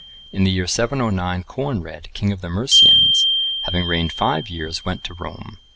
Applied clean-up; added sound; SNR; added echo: none; Glockenspiel; -2 dB; none.